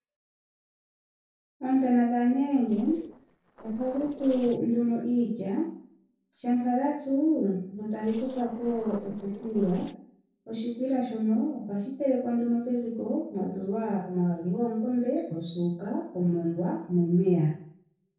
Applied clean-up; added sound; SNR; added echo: neural separator model SepFormer DNS4.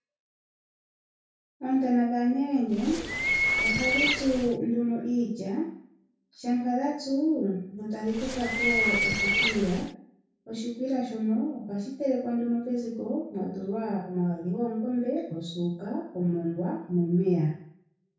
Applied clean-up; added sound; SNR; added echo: none; Bird; -1 dB; reverberation time 0.6 s.